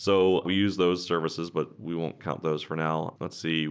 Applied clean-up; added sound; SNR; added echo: none; none; none; none.